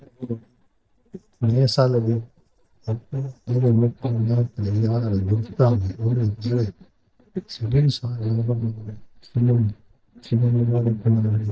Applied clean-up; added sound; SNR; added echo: neural mask model DeepFilterNet 3.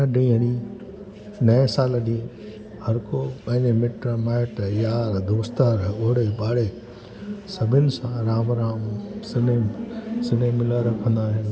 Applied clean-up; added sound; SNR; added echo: none; none; none; none.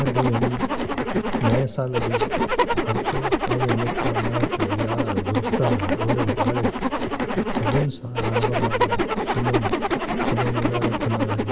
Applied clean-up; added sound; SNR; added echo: none; Zipper (clothing); -3 dB; none.